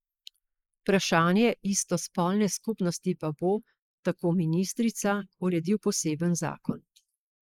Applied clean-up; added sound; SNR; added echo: neural mask model Resemble Enhance denoiser.